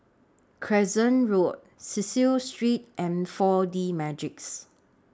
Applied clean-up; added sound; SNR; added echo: none; none; none; none.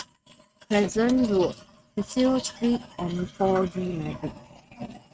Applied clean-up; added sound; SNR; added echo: neural mask model RNNoise.